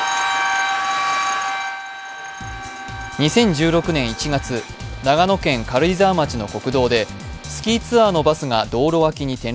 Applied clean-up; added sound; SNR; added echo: none; none; none; none.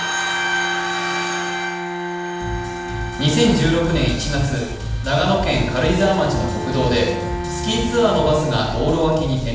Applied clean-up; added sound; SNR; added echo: none; Bowed string instrument; 10 dB; reverberation time 0.7 s.